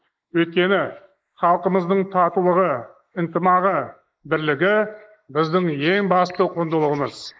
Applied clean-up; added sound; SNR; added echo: neural mask model Resemble Enhance denoiser.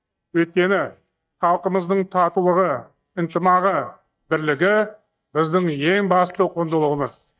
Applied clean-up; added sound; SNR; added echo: neural mask model DeepFilterNet 3.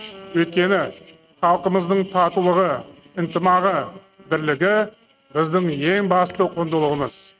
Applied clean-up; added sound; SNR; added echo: neural mask model RNNoise.